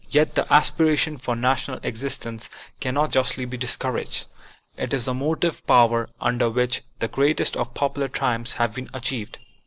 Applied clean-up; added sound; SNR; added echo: none; none; none; none.